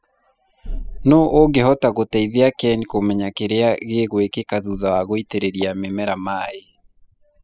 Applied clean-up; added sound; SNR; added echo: classical method spectral subtraction.